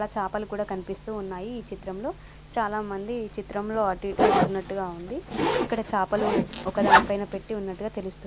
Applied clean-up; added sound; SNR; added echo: none; Zipper (clothing); -1 dB; none.